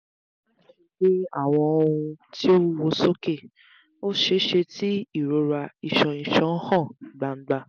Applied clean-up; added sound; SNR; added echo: none; none; none; none.